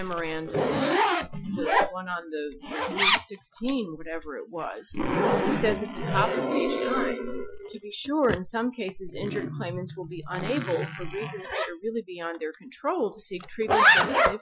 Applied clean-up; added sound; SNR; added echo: classical method Wiener filter.